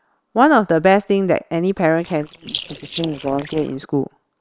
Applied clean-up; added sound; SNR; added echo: neural separator model SepFormer WHAM!.